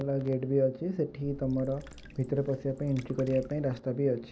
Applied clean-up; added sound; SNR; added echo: none; Water / Liquid; 19 dB; none.